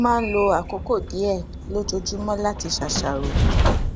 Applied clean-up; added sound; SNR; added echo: none; Train; 1 dB; none.